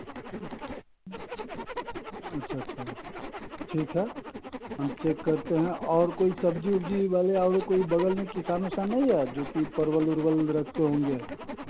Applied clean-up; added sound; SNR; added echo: none; Zipper (clothing); 11 dB; none.